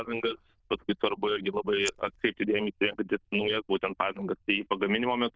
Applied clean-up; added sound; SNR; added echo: neural diffusion model UNIVERSE++.